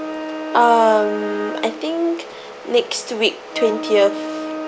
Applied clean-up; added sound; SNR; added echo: none; Wind instrument, woodwind instrument; 9 dB; none.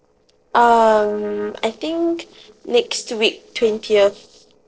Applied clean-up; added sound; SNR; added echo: neural separator model SepFormer DNS4.